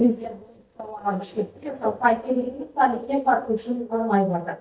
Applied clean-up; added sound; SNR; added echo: neural mask model DeepFilterNet 3.